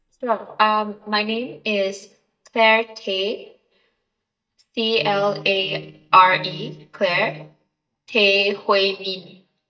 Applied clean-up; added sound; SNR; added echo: neural mask model DeepFilterNet 3.